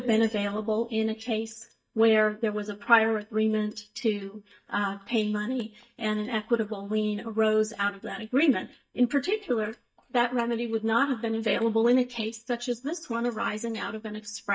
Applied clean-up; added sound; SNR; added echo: neural mask model DeepFilterNet 3.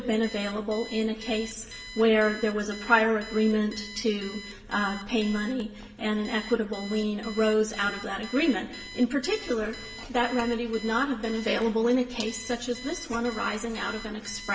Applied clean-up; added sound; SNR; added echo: none; Alarm; 17 dB; reverberation time 0.9 s.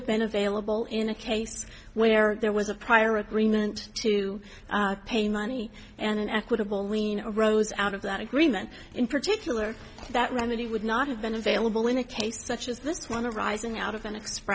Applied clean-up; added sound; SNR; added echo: none; none; none; none.